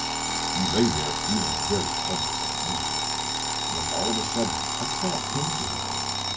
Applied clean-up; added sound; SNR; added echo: none; Alarm; -4 dB; reverberation time 0.3 s.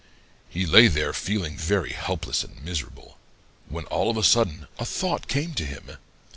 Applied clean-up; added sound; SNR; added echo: none; none; none; none.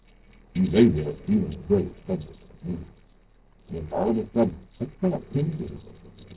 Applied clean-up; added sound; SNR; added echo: neural separator model SepFormer DNS4.